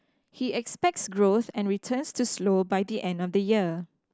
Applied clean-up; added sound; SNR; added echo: none; none; none; none.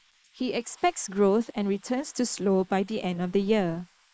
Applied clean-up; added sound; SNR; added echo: neural mask model Resemble Enhance denoiser.